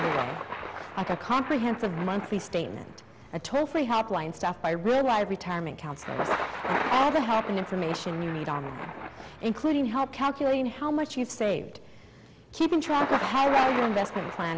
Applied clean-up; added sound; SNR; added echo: none; Thunder; 7 dB; none.